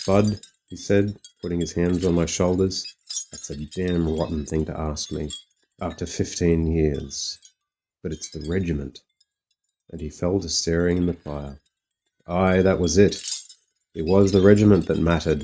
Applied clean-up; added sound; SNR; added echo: neural mask model RNNoise.